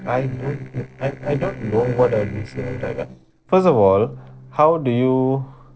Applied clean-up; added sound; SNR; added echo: neural separator model SepFormer DNS4.